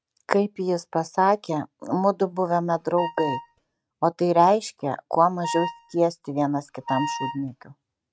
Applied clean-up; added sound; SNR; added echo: neural mask model RNNoise.